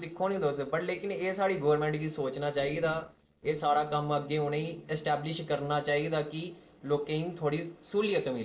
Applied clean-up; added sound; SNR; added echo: neural separator model SepFormer DNS4.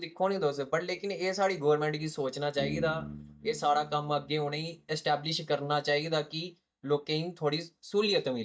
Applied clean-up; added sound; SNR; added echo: neural mask model DeepFilterNet 3.